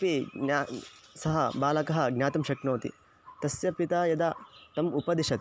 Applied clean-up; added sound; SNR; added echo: none; none; none; none.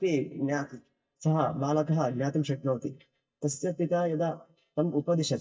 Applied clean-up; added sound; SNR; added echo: neural mask model DeepFilterNet 3.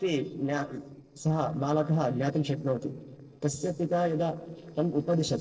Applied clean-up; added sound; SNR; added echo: neural separator model SepFormer DNS4.